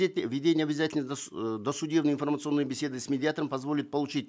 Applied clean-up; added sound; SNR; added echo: neural mask model Resemble Enhance denoiser.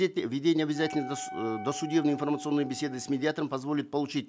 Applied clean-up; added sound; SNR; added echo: none; Wind instrument, woodwind instrument; 13 dB; none.